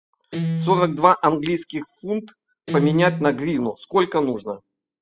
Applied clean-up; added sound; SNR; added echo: classical method spectral subtraction.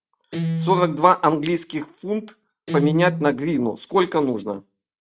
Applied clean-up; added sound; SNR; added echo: neural mask model RNNoise.